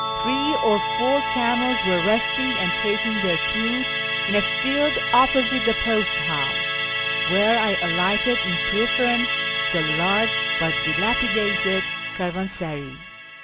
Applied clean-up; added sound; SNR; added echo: none; Musical instrument; -1 dB; none.